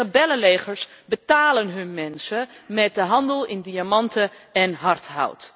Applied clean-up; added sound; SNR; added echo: none; none; none; none.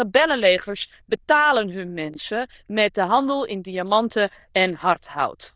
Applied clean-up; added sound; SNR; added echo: neural diffusion model UNIVERSE++.